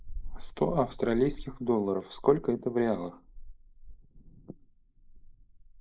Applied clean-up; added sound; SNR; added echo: neural mask model Resemble Enhance denoiser.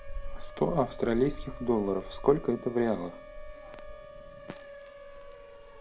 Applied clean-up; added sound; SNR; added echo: none; Frog + Siren; 9 dB; none.